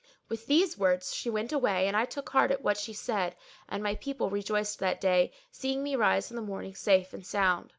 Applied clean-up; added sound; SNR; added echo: none; none; none; none.